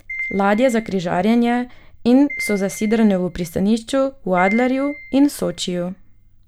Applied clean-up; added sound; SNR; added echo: none; Piano; 15 dB; none.